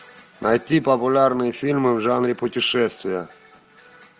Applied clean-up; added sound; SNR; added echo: none; none; none; none.